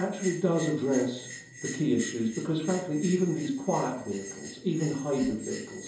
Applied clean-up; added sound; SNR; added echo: none; Bell; 14 dB; reverberation time 2.8 s.